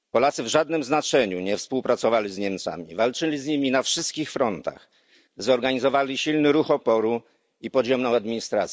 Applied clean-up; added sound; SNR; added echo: none; none; none; none.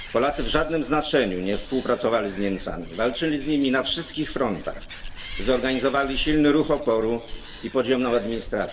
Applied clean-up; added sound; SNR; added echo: none; Animal; 12 dB; reverberation time 2.1 s.